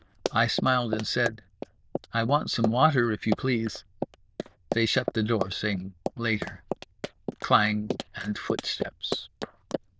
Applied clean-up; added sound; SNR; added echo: neural diffusion model UNIVERSE++.